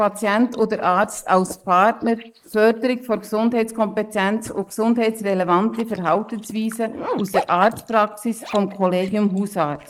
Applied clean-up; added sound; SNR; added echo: neural mask model Resemble Enhance denoiser.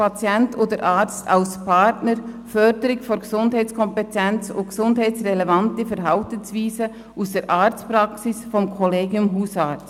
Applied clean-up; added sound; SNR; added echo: none; none; none; none.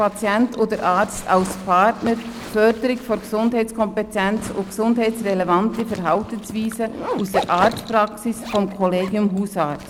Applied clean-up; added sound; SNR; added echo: none; Zipper (clothing); 13 dB; none.